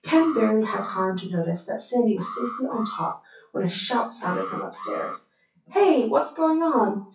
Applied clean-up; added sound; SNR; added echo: classical method WPE with log-MMSE.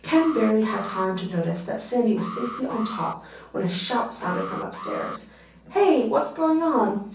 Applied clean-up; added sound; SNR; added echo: none; Alarm; 13 dB; reverberation time 0.6 s.